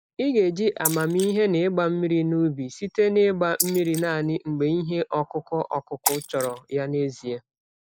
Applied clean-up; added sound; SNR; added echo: neural mask model Resemble Enhance denoiser.